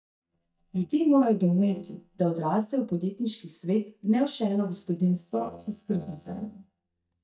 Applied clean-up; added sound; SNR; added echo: neural mask model DeepFilterNet 3.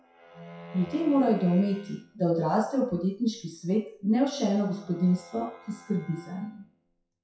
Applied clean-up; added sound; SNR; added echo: classical method WPE with log-MMSE.